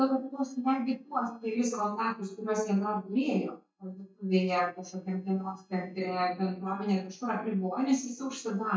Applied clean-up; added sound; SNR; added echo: neural mask model DeepFilterNet 3.